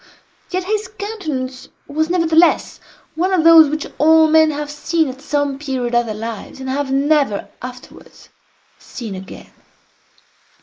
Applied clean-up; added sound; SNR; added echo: neural mask model Resemble Enhance denoiser.